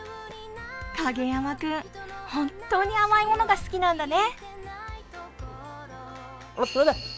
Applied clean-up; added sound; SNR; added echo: none; none; none; none.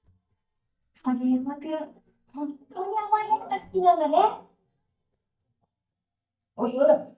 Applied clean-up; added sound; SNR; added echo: neural mask model DeepFilterNet 3.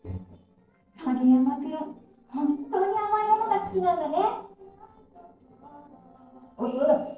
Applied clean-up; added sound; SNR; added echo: neural separator model SepFormer DNS4.